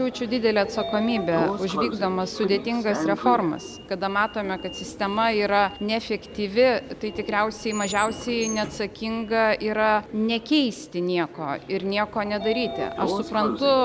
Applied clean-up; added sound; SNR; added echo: none; Sliding door; 10 dB; none.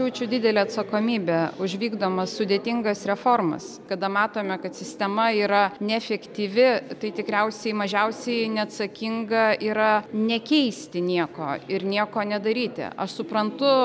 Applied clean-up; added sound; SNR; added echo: none; none; none; none.